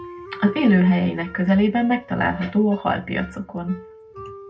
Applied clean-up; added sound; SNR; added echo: none; Wind instrument, woodwind instrument; 19 dB; reverberation time 0.2 s.